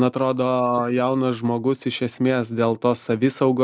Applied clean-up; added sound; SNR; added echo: neural mask model Resemble Enhance denoiser.